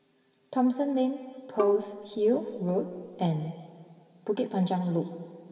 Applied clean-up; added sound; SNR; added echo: none; Bowed string instrument; 11 dB; reverberation time 2.2 s.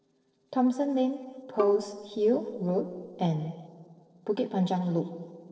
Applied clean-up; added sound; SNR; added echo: neural separator model SepFormer DNS4.